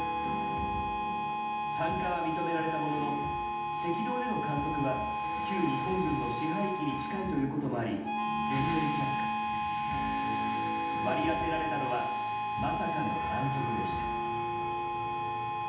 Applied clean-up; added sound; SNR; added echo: none; Harmonica; -1 dB; reverberation time 0.8 s.